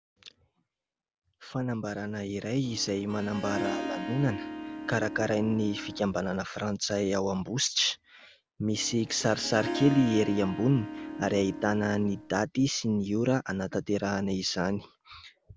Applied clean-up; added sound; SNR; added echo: none; Harp; 8 dB; none.